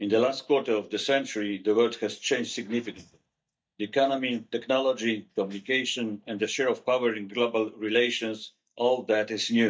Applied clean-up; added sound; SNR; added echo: neural mask model DeepFilterNet 3.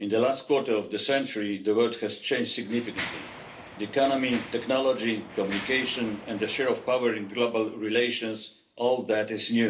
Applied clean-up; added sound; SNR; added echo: none; Mechanisms; 16 dB; reverberation time 0.3 s.